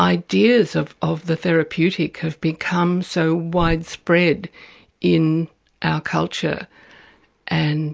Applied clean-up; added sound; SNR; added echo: none; Bird; 14 dB; none.